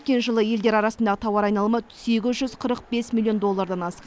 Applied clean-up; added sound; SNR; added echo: none; none; none; none.